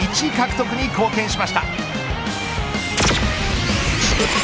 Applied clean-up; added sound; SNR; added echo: none; none; none; none.